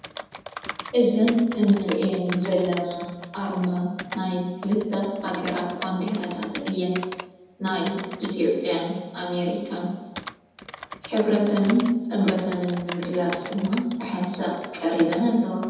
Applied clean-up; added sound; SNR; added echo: none; Computer keyboard; 13 dB; reverberation time 1.1 s.